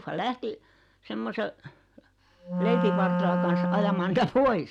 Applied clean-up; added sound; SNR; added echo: none; Wind instrument, woodwind instrument; -2 dB; none.